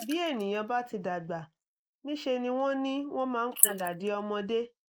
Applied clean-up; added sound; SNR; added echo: neural mask model Resemble Enhance denoiser.